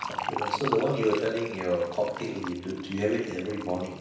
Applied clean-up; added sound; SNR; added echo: none; Fill (with liquid); 8 dB; reverberation time 0.9 s.